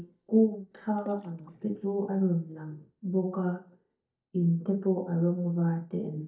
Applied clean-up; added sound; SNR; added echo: neural mask model DeepFilterNet 3.